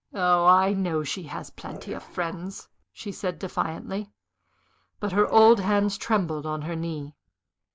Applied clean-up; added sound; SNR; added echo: neural mask model Resemble Enhance denoiser.